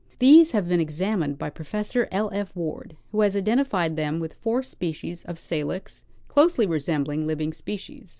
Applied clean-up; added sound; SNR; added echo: none; none; none; none.